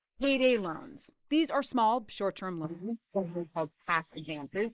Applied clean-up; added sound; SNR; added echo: neural mask model Resemble Enhance denoiser.